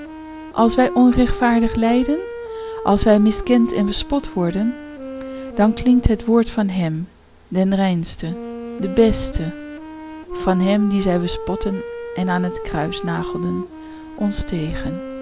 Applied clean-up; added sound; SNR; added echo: none; Wind instrument, woodwind instrument; 11 dB; none.